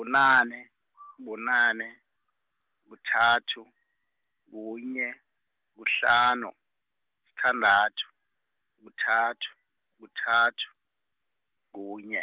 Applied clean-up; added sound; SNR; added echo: none; none; none; none.